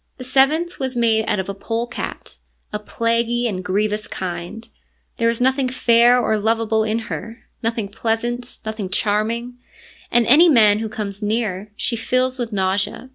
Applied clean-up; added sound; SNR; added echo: none; none; none; none.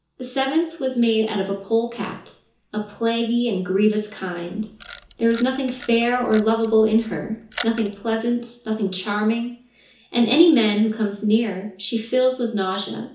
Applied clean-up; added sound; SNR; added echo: none; Camera; 18 dB; reverberation time 0.7 s.